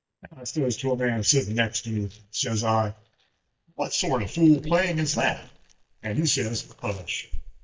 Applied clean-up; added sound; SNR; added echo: neural mask model DeepFilterNet 3.